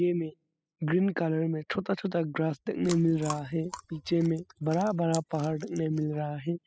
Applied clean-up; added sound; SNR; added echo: classical method spectral subtraction.